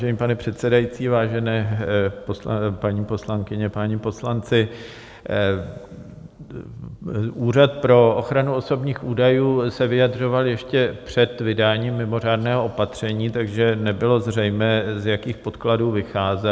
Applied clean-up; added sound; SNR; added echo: none; none; none; none.